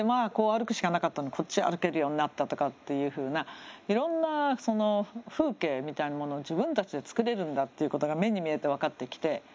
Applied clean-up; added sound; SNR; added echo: none; none; none; none.